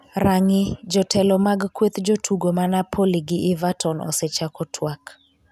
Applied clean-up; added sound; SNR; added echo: none; none; none; none.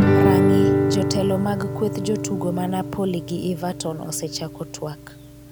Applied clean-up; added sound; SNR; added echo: none; Guitar; -3 dB; none.